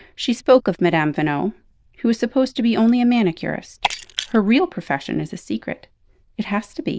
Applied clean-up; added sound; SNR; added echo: neural diffusion model UNIVERSE++.